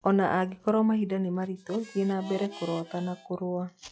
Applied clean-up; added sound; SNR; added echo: classical method log-MMSE.